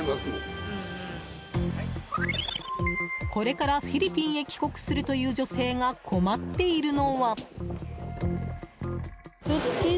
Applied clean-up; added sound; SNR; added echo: none; none; none; none.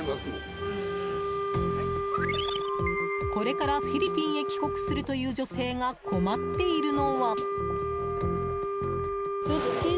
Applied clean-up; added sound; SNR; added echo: none; Wind instrument, woodwind instrument; 0 dB; none.